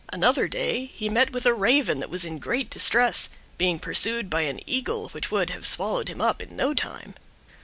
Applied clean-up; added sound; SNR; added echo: none; none; none; none.